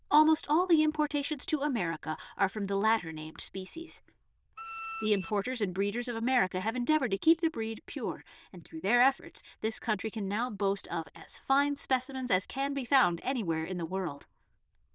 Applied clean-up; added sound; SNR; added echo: neural diffusion model UNIVERSE++.